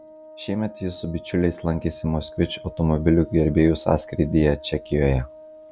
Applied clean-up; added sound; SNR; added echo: none; Wind instrument, woodwind instrument; 19 dB; none.